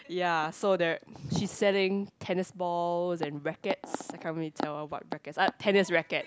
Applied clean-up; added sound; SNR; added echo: none; none; none; none.